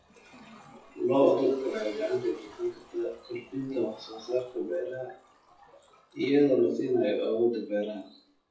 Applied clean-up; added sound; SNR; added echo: classical method WPE with log-MMSE.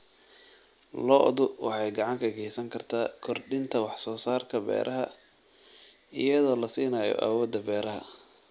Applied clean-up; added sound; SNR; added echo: none; none; none; none.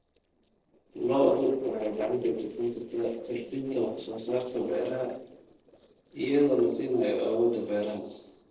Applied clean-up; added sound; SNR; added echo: neural separator model SepFormer DNS4.